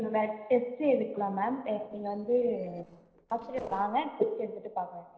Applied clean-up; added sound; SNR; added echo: neural separator model SepFormer DNS4.